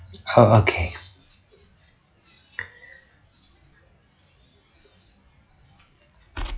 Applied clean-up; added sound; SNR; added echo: classical method log-MMSE.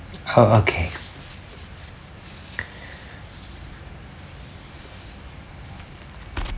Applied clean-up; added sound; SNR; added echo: none; Crackle; 16 dB; none.